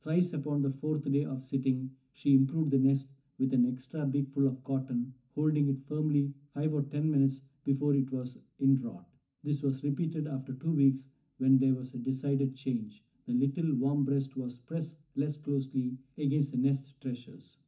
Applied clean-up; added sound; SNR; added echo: none; none; none; reverberation time 0.3 s.